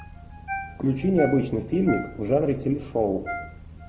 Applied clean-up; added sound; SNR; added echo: none; Ringtone; 12 dB; none.